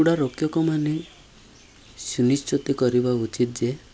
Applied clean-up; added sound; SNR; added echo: none; none; none; none.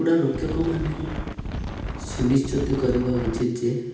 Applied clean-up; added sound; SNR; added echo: none; Wind; 6 dB; reverberation time 0.8 s.